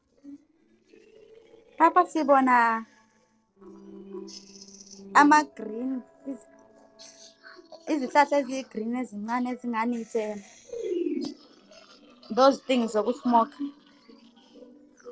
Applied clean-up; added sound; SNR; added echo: neural separator model SepFormer DNS4.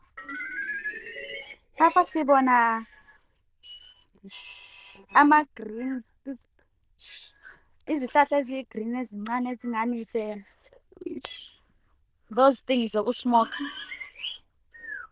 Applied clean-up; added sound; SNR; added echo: neural diffusion model UNIVERSE++.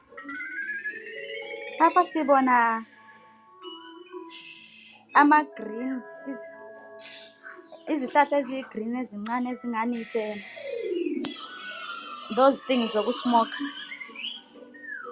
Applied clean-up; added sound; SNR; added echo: none; none; none; none.